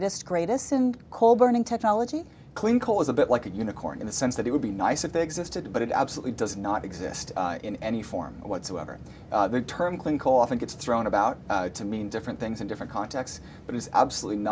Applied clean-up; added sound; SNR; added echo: none; none; none; none.